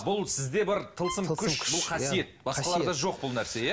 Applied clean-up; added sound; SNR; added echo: none; Bowed string instrument; 15 dB; none.